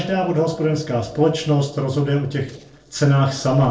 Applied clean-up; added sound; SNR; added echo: neural separator model SepFormer DNS4.